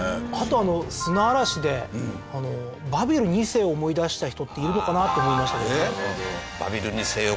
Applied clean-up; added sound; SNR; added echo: none; none; none; none.